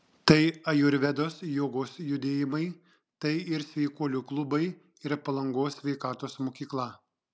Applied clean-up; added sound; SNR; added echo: none; none; none; none.